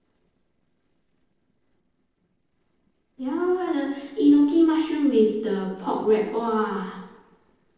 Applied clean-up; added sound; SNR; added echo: neural separator model SepFormer DNS4.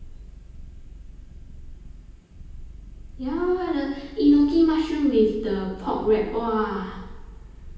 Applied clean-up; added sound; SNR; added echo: none; Purr; 15 dB; reverberation time 0.9 s.